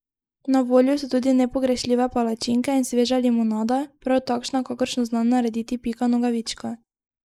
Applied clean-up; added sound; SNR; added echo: neural mask model Resemble Enhance denoiser.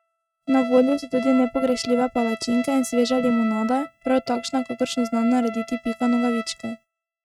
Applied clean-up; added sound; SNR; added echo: neural mask model RNNoise.